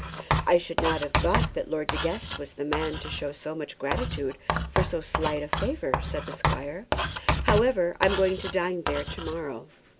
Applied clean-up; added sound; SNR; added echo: none; Writing; 1 dB; none.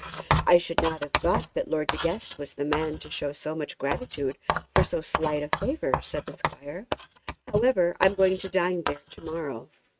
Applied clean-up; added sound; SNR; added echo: neural mask model RNNoise.